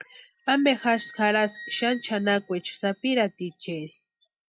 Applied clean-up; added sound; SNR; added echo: classical method log-MMSE.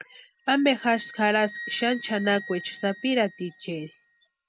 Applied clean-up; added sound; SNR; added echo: none; Wind instrument, woodwind instrument; 16 dB; none.